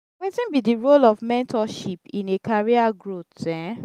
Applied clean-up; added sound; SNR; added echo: none; none; none; none.